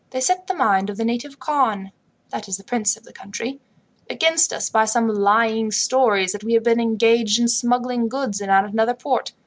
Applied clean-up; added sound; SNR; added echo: none; none; none; none.